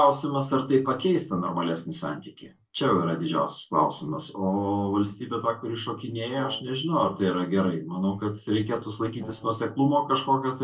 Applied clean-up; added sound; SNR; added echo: neural separator model SepFormer DNS4.